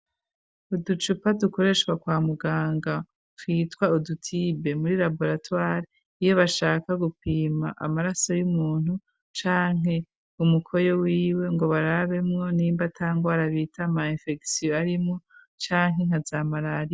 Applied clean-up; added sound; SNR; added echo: none; none; none; none.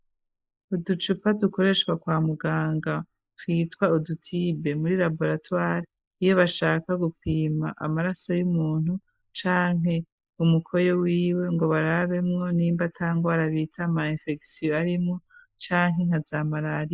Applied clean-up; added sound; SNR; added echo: neural mask model Resemble Enhance denoiser.